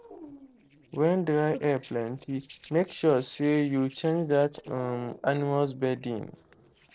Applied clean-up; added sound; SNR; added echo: neural separator model SepFormer DNS4.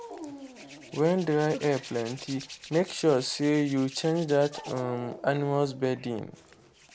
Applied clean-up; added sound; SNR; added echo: none; Dog + Hands; 17 dB; none.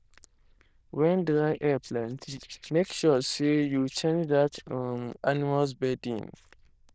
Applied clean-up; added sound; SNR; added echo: neural diffusion model UNIVERSE++.